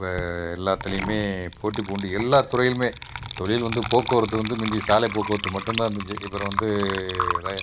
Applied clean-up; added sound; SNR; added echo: none; Water / Liquid; 7 dB; none.